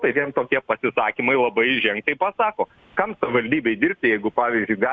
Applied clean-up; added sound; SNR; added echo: none; none; none; none.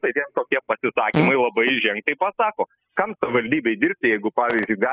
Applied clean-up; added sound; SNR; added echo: classical method spectral subtraction.